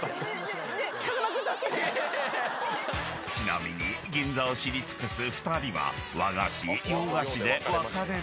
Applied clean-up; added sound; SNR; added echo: none; none; none; none.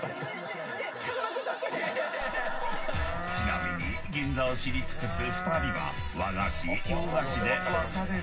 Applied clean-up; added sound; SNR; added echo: none; Livestock, farm animals, working animals; 2 dB; reverberation time 0.4 s.